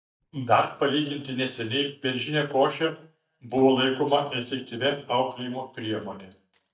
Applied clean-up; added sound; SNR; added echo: neural mask model DeepFilterNet 3.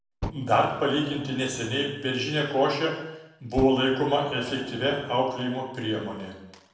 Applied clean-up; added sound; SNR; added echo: none; Fire; 15 dB; reverberation time 0.8 s.